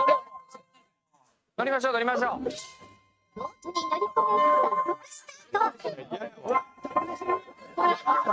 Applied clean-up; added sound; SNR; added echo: neural mask model RNNoise.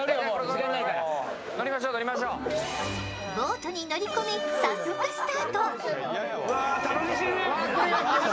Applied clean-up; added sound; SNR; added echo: none; none; none; none.